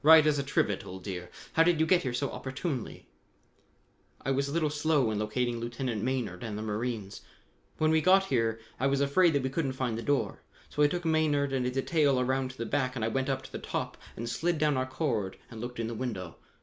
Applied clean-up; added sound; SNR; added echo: none; none; none; none.